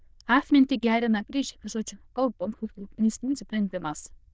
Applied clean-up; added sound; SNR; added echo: neural diffusion model UNIVERSE++.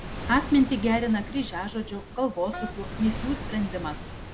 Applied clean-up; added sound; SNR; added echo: none; Waves, surf + Wind instrument, woodwind instrument; 9 dB; none.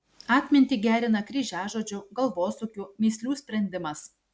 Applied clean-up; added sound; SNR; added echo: none; none; none; none.